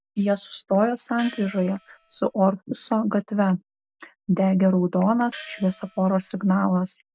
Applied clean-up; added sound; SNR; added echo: none; Gong; 20 dB; none.